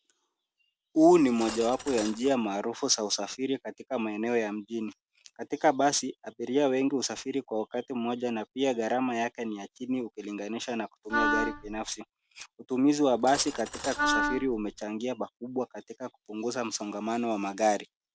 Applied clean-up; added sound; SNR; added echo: none; Cutlery, silverware + Wind instrument, woodwind instrument; 4 dB; none.